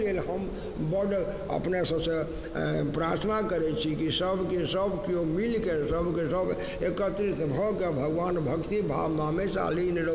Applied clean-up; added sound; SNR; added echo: none; Mechanisms; 13 dB; none.